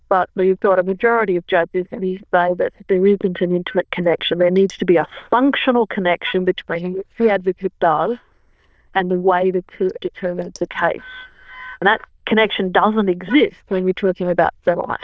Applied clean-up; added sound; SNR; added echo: neural diffusion model UNIVERSE++.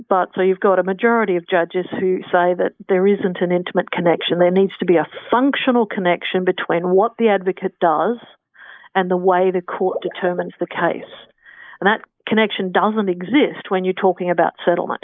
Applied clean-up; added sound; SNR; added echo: neural mask model Resemble Enhance denoiser.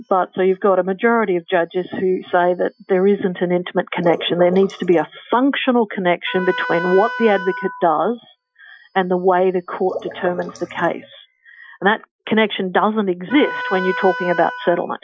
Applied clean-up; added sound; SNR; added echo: classical method Wiener filter.